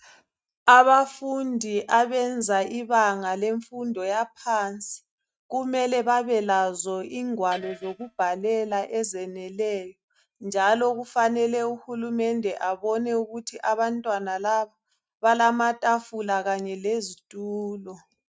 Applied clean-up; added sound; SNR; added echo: neural mask model RNNoise.